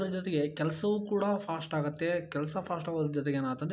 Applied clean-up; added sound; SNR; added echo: none; none; none; none.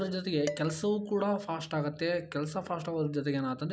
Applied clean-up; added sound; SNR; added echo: none; Dishes, pots, and pans; 14 dB; none.